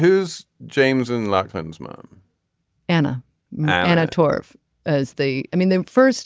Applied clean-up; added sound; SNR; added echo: none; none; none; none.